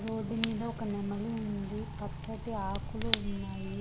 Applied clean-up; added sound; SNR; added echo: none; Fire / Rain; 0 dB; none.